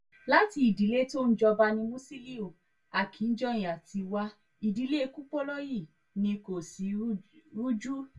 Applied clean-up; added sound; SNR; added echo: none; none; none; reverberation time 0.1 s.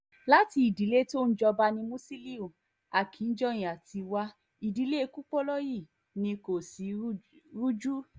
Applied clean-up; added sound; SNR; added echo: none; none; none; none.